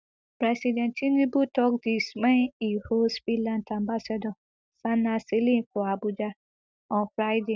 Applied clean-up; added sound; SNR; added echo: none; none; none; none.